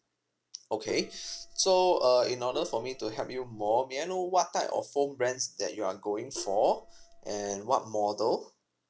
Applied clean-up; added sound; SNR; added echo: none; Gong; 18 dB; none.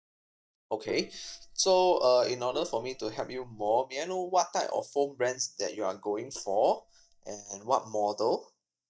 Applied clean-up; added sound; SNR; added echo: neural mask model DeepFilterNet 3.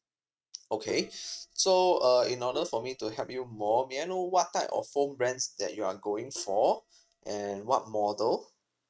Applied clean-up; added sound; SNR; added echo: neural mask model RNNoise.